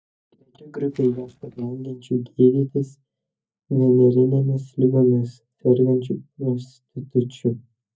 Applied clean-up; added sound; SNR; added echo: neural mask model DeepFilterNet 3.